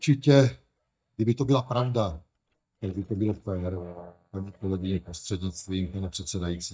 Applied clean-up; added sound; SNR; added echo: neural mask model DeepFilterNet 3.